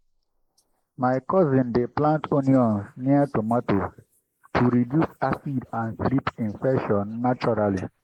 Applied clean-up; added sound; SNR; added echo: neural mask model Resemble Enhance denoiser.